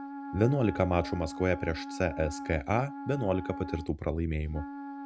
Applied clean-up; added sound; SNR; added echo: none; Wind instrument, woodwind instrument; 10 dB; none.